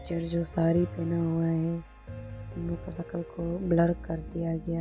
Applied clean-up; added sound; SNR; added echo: none; Piano; 12 dB; none.